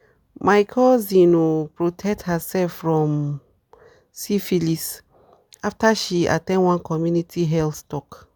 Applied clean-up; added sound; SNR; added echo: none; none; none; none.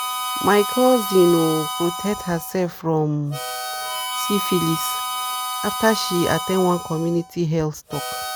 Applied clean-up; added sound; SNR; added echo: none; Harmonica; 6 dB; none.